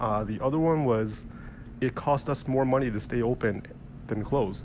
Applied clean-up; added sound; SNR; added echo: none; Engine; 14 dB; none.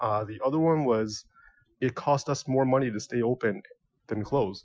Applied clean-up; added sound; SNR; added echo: classical method Wiener filter.